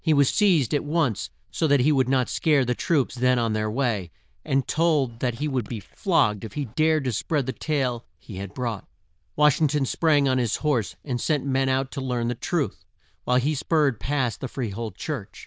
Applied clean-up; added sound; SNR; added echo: neural diffusion model UNIVERSE++.